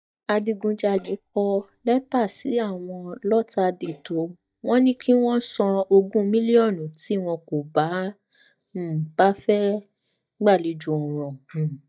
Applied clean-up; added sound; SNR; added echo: neural mask model DeepFilterNet 3.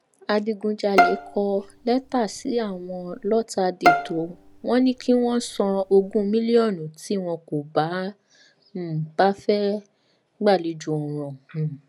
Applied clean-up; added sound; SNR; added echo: none; Bowed string instrument; 3 dB; none.